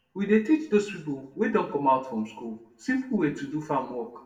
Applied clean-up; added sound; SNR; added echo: none; none; none; reverberation time 0.6 s.